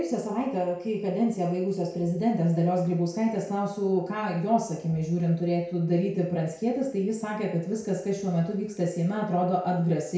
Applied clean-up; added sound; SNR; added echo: none; none; none; reverberation time 0.5 s.